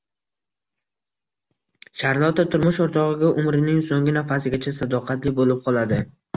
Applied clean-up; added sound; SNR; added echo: none; none; none; none.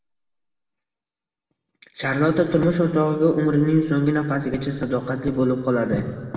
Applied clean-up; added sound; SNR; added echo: none; none; none; reverberation time 2.1 s.